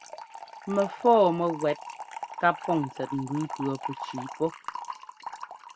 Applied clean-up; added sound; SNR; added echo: none; Fill (with liquid) / Trickle, dribble; 10 dB; none.